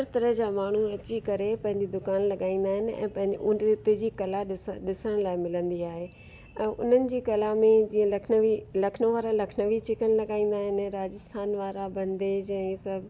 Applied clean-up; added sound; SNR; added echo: none; none; none; none.